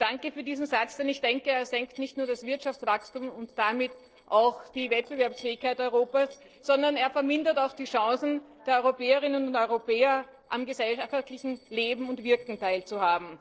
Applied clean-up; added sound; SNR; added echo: neural separator model SepFormer DNS4.